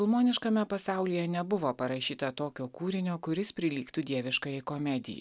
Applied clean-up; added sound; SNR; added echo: none; none; none; none.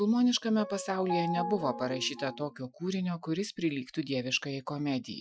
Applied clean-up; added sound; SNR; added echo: classical method Wiener filter.